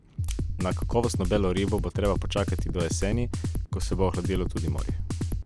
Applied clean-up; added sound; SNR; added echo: none; Drum kit; -1 dB; none.